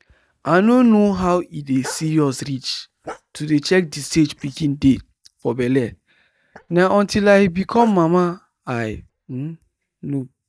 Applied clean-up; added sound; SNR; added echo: neural mask model DeepFilterNet 3.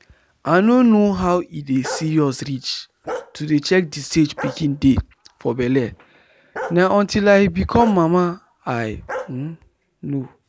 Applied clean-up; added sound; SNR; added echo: none; Bark; 15 dB; none.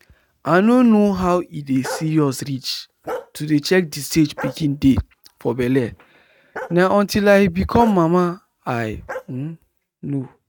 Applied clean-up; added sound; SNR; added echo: neural mask model RNNoise.